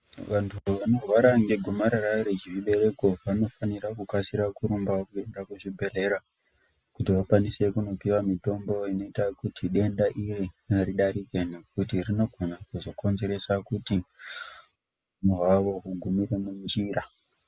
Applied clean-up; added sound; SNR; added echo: none; none; none; none.